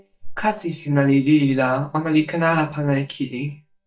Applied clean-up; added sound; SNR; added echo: neural mask model DeepFilterNet 3.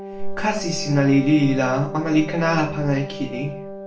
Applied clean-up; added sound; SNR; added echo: none; Wind instrument, woodwind instrument; 12 dB; reverberation time 0.4 s.